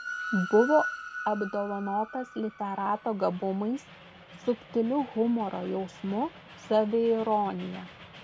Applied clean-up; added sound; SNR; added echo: none; Train; 12 dB; none.